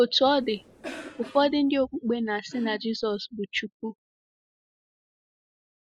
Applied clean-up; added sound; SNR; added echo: classical method spectral subtraction.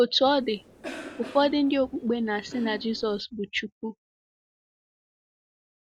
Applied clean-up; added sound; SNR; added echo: none; Cough; 14 dB; none.